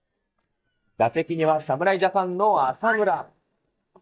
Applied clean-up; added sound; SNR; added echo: neural mask model DeepFilterNet 3.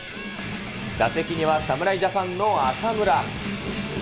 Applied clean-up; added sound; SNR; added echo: none; none; none; none.